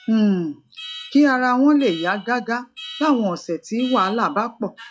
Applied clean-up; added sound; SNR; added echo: classical method log-MMSE.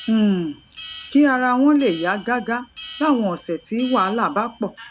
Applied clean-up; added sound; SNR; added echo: none; Alarm; 19 dB; none.